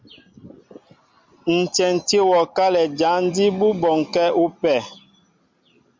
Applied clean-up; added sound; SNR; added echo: none; none; none; none.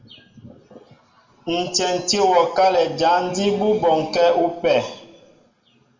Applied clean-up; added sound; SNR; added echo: none; none; none; reverberation time 0.8 s.